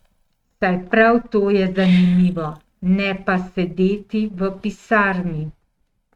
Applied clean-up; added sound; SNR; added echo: neural mask model RNNoise.